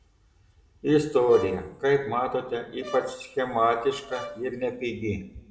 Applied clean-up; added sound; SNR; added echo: none; Brass instrument; 17 dB; reverberation time 1.3 s.